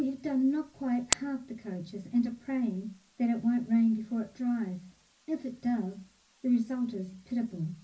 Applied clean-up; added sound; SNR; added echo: none; Camera; 12 dB; reverberation time 0.4 s.